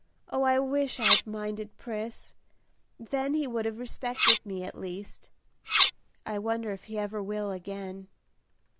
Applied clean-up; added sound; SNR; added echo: none; Cutlery, silverware; -5 dB; none.